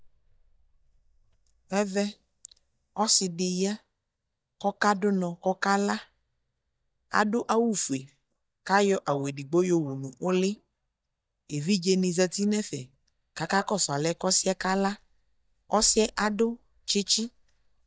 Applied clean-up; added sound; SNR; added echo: neural mask model DeepFilterNet 3.